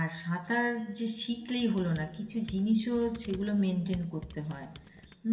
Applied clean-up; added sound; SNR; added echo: none; Computer keyboard; 17 dB; reverberation time 1.8 s.